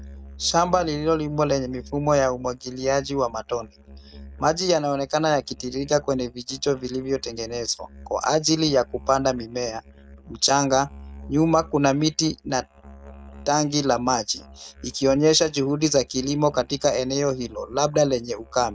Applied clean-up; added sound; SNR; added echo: neural mask model RNNoise.